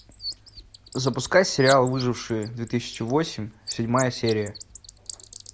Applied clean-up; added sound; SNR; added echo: none; Bird; 15 dB; none.